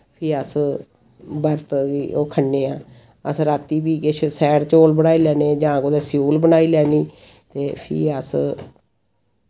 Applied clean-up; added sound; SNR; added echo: none; none; none; none.